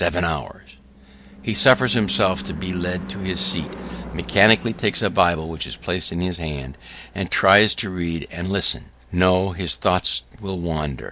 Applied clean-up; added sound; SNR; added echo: none; Car passing by / Engine / Truck; 15 dB; none.